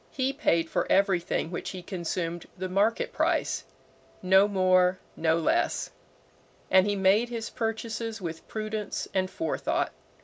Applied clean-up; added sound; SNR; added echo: none; none; none; none.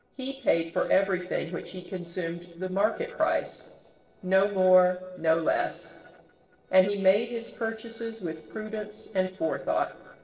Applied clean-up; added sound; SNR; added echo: neural separator model SepFormer DNS4.